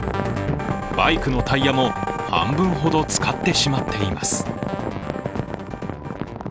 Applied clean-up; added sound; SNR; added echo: none; Squeak; 13 dB; none.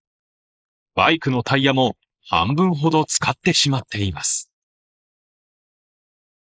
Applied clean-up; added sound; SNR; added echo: neural mask model Resemble Enhance denoiser.